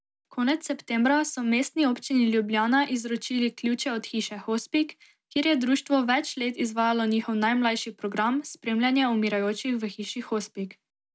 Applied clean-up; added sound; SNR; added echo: none; none; none; none.